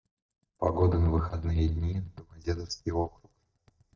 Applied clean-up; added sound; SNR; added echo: neural mask model DeepFilterNet 3.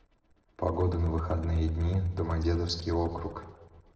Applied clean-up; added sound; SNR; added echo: neural separator model SepFormer DNS4.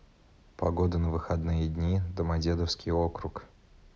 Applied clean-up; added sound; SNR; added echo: none; none; none; none.